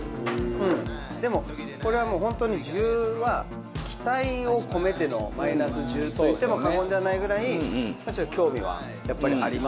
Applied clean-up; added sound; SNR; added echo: none; none; none; none.